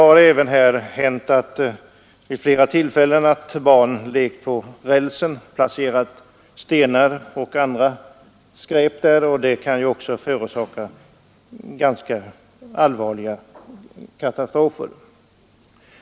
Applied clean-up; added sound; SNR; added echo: none; none; none; none.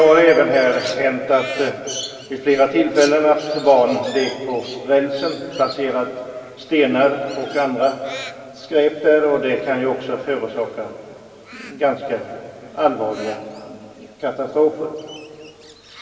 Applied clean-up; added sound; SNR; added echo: none; Crow; 18 dB; reverberation time 2.3 s.